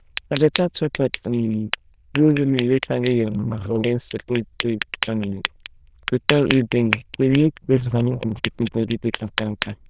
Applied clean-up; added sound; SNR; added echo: neural diffusion model UNIVERSE++.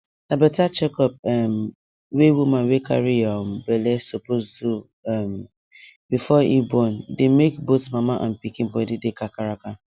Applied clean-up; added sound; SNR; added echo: none; none; none; none.